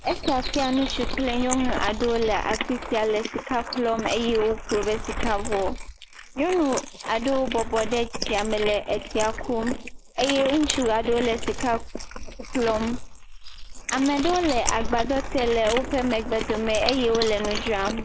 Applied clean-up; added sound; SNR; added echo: neural mask model Resemble Enhance denoiser.